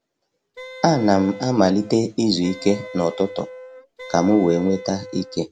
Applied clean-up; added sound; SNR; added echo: none; Wind instrument, woodwind instrument; 16 dB; none.